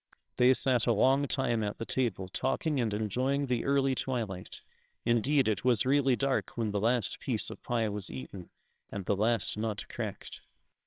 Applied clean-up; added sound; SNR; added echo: neural separator model SepFormer WHAMR!.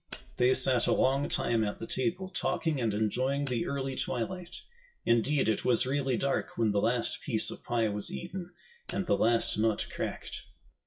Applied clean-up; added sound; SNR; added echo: classical method WPE with log-MMSE.